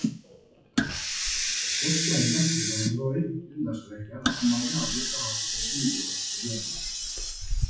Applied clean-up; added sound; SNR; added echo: classical method WPE with log-MMSE.